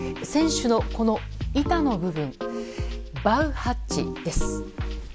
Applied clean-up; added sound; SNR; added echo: none; none; none; none.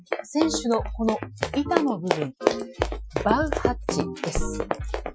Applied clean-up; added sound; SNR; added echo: classical method Wiener filter.